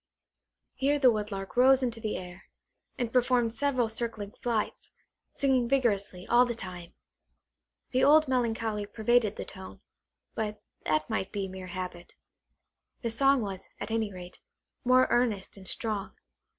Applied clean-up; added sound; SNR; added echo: none; none; none; none.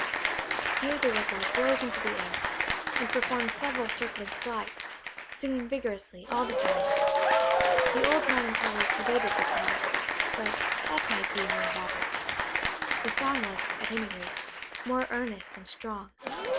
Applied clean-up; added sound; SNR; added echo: none; Applause / Cheering; -5 dB; none.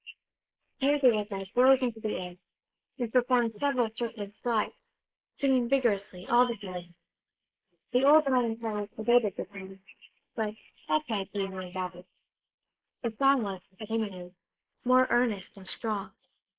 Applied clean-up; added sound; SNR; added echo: neural mask model Resemble Enhance denoiser.